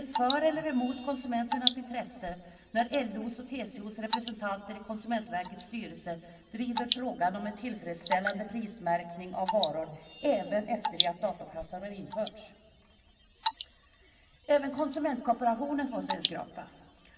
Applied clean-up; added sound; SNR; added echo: none; Drip / Water; 3 dB; reverberation time 2.5 s.